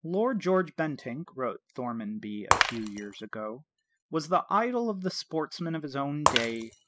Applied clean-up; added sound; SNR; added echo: classical method spectral subtraction.